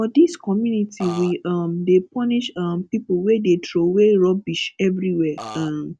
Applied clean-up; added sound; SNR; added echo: none; Burping, eructation; 13 dB; none.